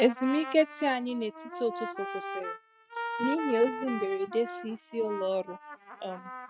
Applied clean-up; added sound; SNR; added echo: neural mask model RNNoise.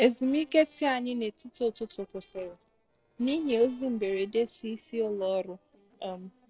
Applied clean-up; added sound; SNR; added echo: neural separator model SepFormer DNS4.